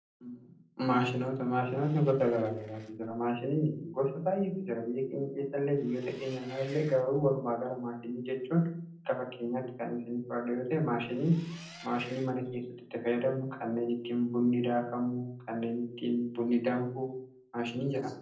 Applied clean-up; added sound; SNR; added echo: neural separator model SepFormer DNS4.